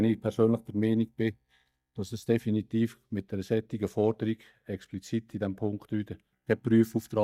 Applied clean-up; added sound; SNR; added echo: neural mask model DeepFilterNet 3.